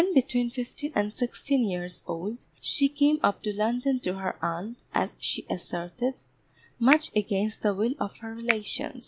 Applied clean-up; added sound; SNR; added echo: none; Finger snapping; 3 dB; none.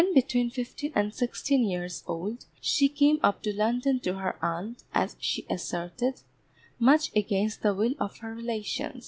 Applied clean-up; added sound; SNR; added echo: none; none; none; none.